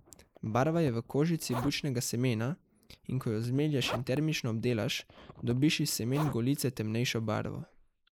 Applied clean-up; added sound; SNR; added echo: neural mask model Resemble Enhance denoiser.